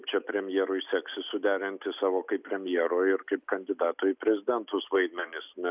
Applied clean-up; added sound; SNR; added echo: none; none; none; none.